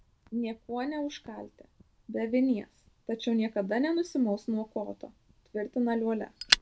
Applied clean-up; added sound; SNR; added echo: none; Fire; 7 dB; none.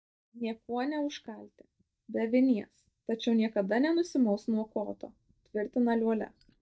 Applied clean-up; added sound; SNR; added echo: neural mask model DeepFilterNet 3.